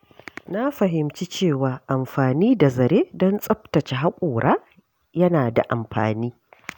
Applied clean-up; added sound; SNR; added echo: none; none; none; none.